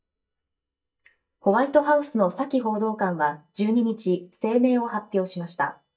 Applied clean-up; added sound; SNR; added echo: neural mask model DeepFilterNet 3.